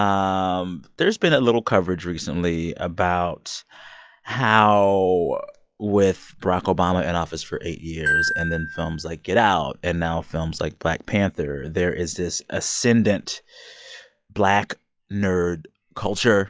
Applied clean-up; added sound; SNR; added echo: classical method log-MMSE.